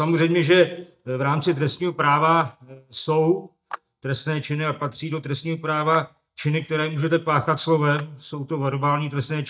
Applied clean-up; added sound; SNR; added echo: neural mask model DeepFilterNet 3.